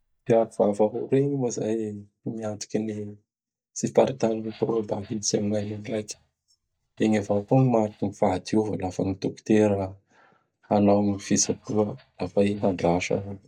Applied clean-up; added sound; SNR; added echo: neural mask model DeepFilterNet 3.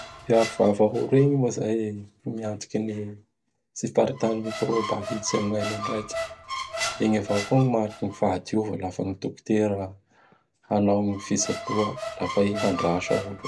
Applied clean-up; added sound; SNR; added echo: none; Squeak; 11 dB; none.